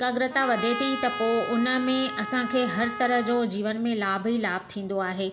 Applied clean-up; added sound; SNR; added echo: none; Trumpet; 9 dB; none.